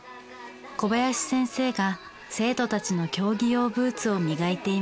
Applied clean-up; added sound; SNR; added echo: none; none; none; none.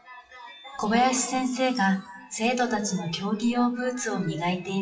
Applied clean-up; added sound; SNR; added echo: classical method WPE with log-MMSE.